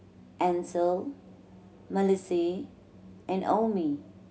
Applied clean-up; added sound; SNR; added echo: none; none; none; none.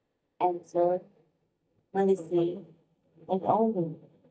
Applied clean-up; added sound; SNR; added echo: neural mask model DeepFilterNet 3.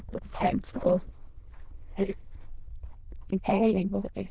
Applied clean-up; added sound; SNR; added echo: neural diffusion model UNIVERSE++.